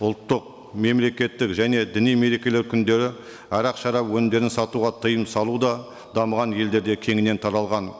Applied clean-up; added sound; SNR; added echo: none; none; none; none.